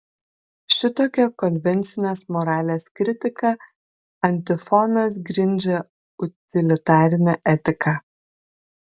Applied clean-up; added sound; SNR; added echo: none; none; none; none.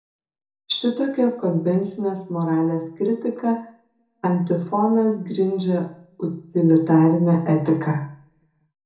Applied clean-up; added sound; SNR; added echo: none; none; none; reverberation time 0.6 s.